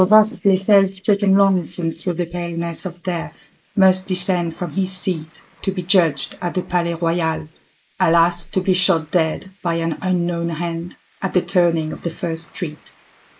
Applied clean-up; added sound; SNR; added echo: neural mask model Resemble Enhance denoiser.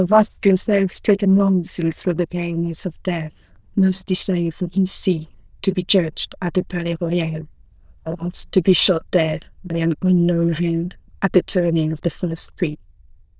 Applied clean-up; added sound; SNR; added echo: neural diffusion model UNIVERSE++.